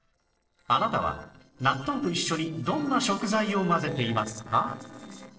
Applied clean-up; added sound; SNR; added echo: neural separator model SepFormer DNS4.